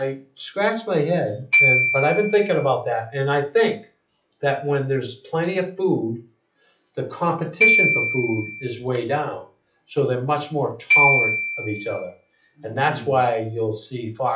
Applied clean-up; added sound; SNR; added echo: classical method log-MMSE.